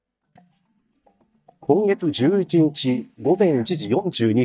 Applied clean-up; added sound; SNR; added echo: neural mask model DeepFilterNet 3.